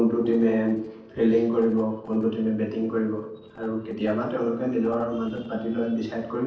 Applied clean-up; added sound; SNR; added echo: neural separator model SepFormer DNS4.